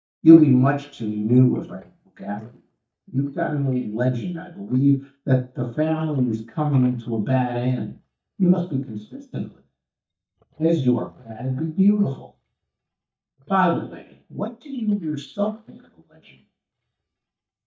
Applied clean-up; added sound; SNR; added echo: neural mask model DeepFilterNet 3.